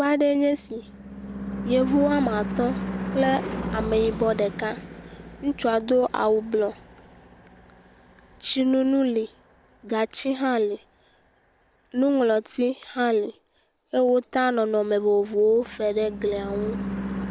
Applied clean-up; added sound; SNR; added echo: none; Car passing by / Engine / Truck; 11 dB; none.